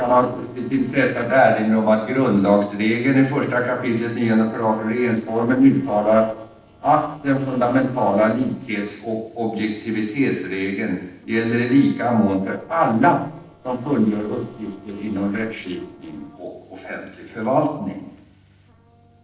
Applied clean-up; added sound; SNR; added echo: neural separator model SepFormer DNS4.